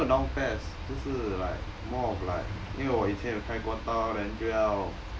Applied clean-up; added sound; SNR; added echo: none; none; none; none.